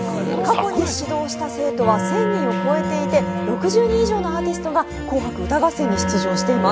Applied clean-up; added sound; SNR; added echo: none; Wind instrument, woodwind instrument; 5 dB; none.